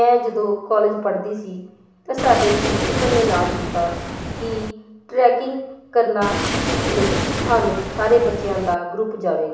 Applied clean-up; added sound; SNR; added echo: none; Waves, surf; 2 dB; reverberation time 0.7 s.